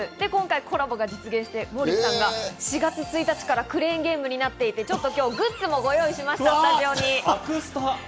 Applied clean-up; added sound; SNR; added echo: none; Fart; 18 dB; none.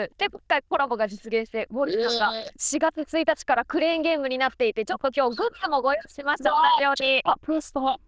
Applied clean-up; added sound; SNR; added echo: neural diffusion model UNIVERSE++.